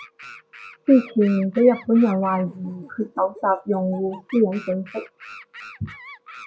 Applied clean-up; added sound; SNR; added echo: none; Animal; 20 dB; none.